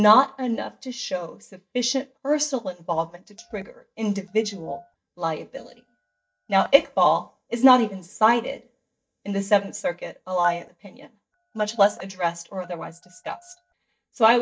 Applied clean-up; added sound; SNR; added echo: neural mask model DeepFilterNet 3.